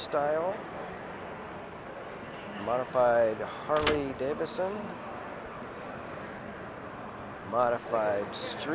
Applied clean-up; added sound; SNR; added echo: none; Thump, thud; 8 dB; none.